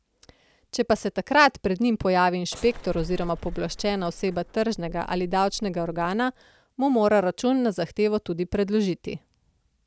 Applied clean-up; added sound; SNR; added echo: none; Bus / Engine; 13 dB; none.